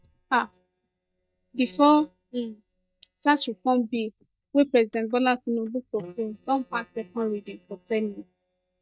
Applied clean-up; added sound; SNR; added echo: neural mask model DeepFilterNet 3.